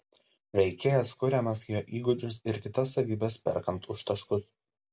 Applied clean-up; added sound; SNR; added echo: none; none; none; none.